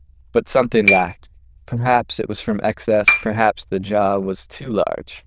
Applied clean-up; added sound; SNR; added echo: neural diffusion model UNIVERSE++.